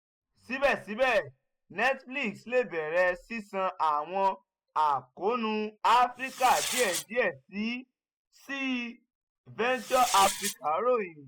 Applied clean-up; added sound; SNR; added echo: classical method spectral subtraction.